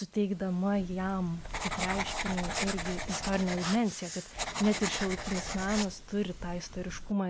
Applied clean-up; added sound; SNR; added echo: none; Writing; 5 dB; none.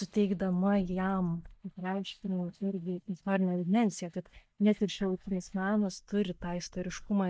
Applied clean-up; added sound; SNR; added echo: neural mask model DeepFilterNet 3.